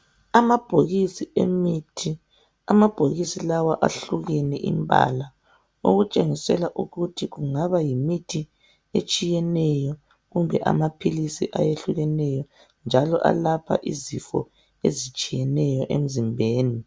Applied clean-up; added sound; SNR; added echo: none; none; none; none.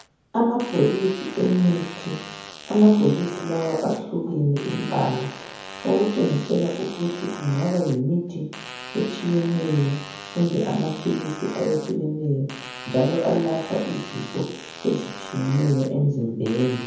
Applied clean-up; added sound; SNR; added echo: none; Fart; 15 dB; reverberation time 0.7 s.